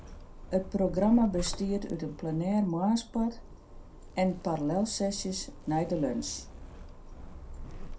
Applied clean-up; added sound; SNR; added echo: none; Zipper (clothing); 12 dB; reverberation time 0.2 s.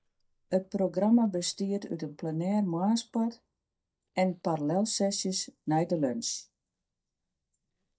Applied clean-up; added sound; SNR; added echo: neural mask model DeepFilterNet 3.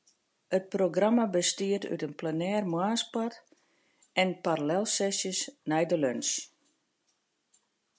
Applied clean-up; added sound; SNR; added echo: none; none; none; none.